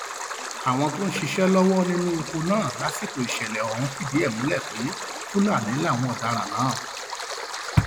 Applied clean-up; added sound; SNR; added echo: none; Stream; 8 dB; none.